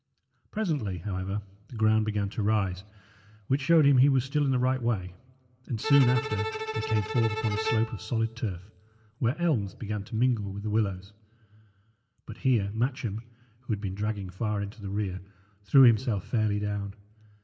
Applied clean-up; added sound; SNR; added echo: none; Bowed string instrument; 7 dB; reverberation time 1.1 s.